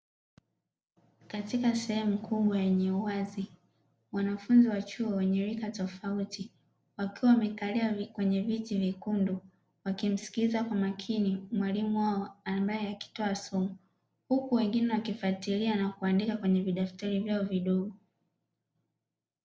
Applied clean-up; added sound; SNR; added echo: none; none; none; none.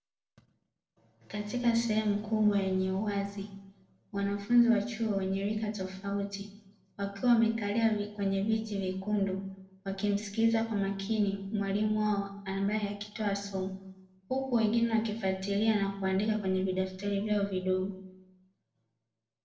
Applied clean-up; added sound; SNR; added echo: none; none; none; reverberation time 0.6 s.